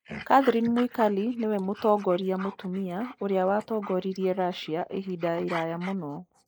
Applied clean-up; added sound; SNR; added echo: neural mask model Resemble Enhance denoiser.